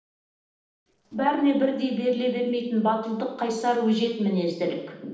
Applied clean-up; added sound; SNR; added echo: neural separator model SepFormer DNS4.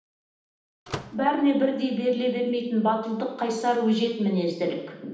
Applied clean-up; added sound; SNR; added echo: none; Slam / Microwave oven; 14 dB; reverberation time 0.9 s.